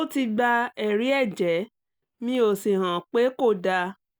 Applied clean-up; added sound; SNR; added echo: none; none; none; none.